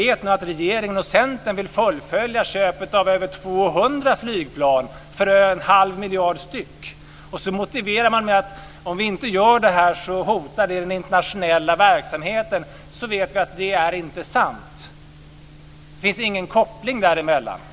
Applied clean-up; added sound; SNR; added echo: none; none; none; none.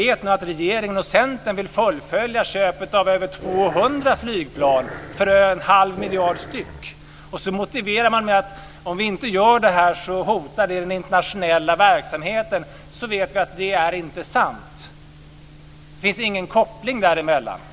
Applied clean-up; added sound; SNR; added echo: none; Growling; 14 dB; none.